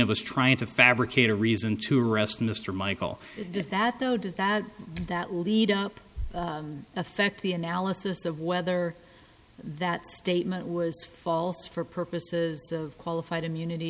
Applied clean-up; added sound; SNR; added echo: none; none; none; none.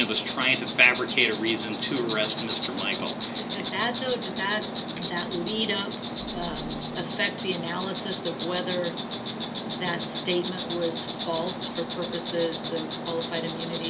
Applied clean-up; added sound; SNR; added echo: none; Insect; 3 dB; reverberation time 0.2 s.